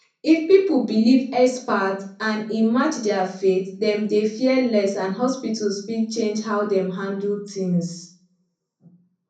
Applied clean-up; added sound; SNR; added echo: none; none; none; reverberation time 0.6 s.